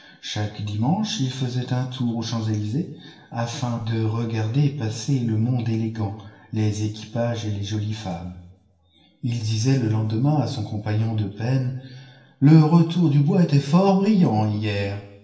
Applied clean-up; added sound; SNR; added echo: none; none; none; reverberation time 0.9 s.